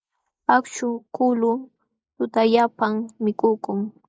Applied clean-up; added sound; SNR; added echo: neural mask model Resemble Enhance denoiser.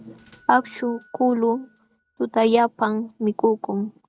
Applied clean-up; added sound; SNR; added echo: none; Doorbell; 19 dB; none.